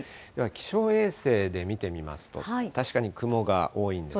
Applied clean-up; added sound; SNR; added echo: none; none; none; none.